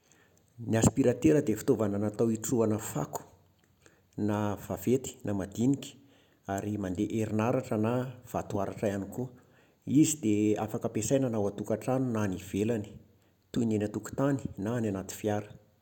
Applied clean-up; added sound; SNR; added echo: none; none; none; none.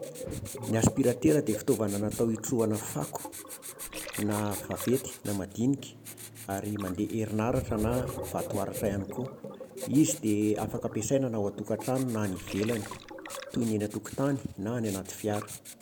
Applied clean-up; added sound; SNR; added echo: none; Writing + Gurgling; 11 dB; none.